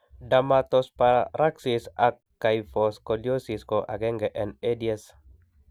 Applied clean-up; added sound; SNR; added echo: none; none; none; none.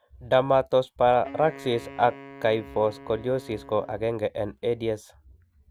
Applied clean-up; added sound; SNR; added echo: none; Wind instrument, woodwind instrument; 19 dB; none.